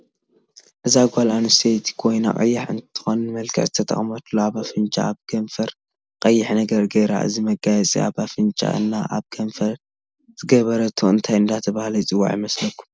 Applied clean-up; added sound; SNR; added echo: none; none; none; none.